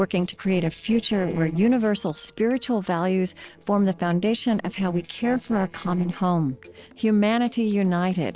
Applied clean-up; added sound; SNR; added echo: neural separator model SepFormer DNS4.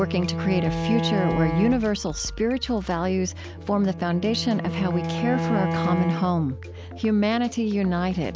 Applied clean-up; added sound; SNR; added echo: none; Bowed string instrument; 5 dB; none.